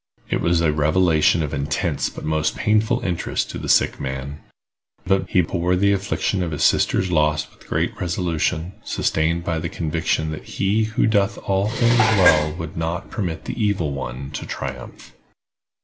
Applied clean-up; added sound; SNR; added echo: none; Dishes, pots, and pans; 4 dB; none.